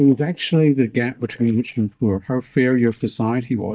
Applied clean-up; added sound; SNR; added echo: neural mask model DeepFilterNet 3.